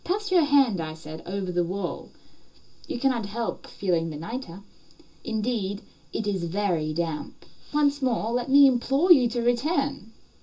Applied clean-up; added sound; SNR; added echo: none; none; none; reverberation time 0.2 s.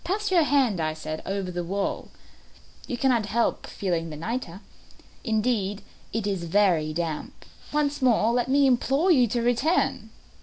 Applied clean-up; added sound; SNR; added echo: none; none; none; none.